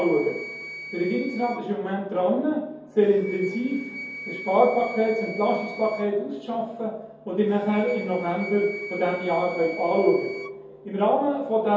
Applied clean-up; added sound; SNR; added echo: none; Wind instrument, woodwind instrument; 15 dB; reverberation time 0.7 s.